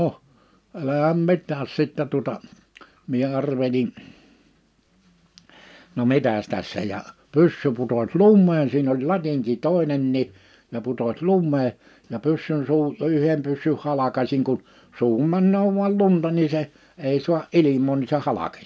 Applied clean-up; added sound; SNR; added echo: none; none; none; none.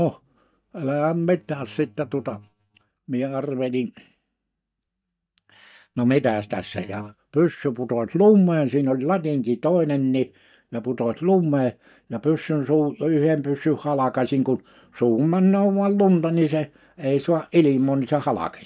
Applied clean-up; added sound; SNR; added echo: neural mask model DeepFilterNet 3.